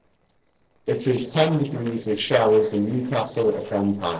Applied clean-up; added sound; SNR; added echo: neural separator model SepFormer DNS4.